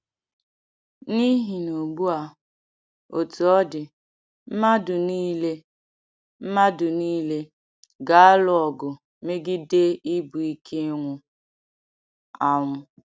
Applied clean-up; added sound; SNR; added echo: none; none; none; none.